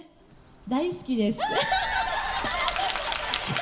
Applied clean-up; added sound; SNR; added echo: none; Bird; 16 dB; reverberation time 0.4 s.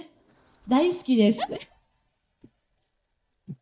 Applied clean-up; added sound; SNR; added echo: neural mask model DeepFilterNet 3.